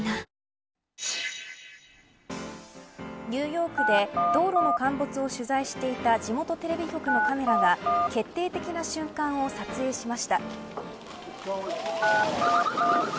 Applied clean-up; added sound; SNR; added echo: none; Telephone; -4 dB; none.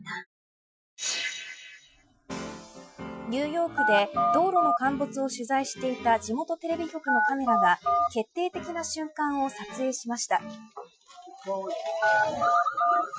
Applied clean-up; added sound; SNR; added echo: classical method Wiener filter.